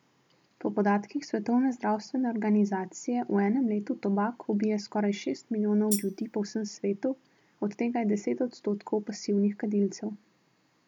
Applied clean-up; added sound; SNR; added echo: none; Tambourine; 9 dB; none.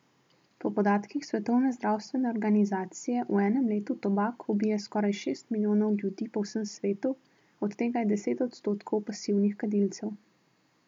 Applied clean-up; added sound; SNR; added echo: none; none; none; none.